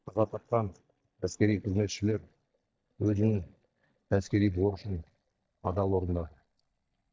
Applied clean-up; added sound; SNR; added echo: neural mask model DeepFilterNet 3.